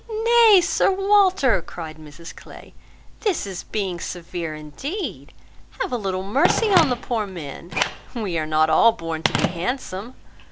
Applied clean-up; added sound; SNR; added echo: none; Telephone; 9 dB; none.